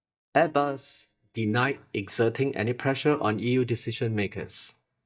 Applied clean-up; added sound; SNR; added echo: neural mask model DeepFilterNet 3.